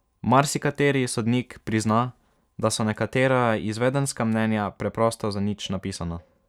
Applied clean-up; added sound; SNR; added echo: none; none; none; none.